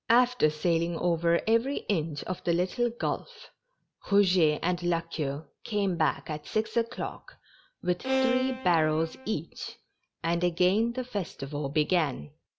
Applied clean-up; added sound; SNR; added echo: none; Bowed string instrument; 4 dB; none.